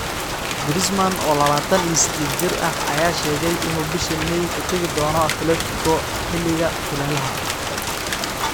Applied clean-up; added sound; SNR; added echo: none; Rain; 1 dB; none.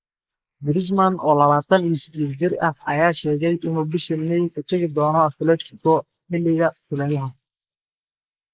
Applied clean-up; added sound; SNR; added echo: neural mask model Resemble Enhance denoiser.